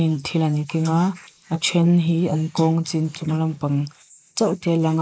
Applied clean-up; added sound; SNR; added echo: neural mask model Resemble Enhance denoiser.